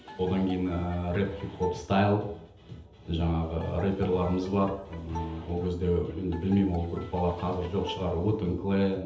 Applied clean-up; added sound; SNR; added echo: none; Bowed string instrument; 18 dB; reverberation time 0.8 s.